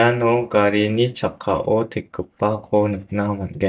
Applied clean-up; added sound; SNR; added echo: neural mask model DeepFilterNet 3.